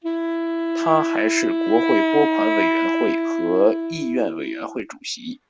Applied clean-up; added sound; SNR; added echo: none; Wind instrument, woodwind instrument; -1 dB; none.